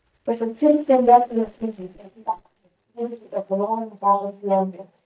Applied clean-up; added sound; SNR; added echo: neural mask model DeepFilterNet 3.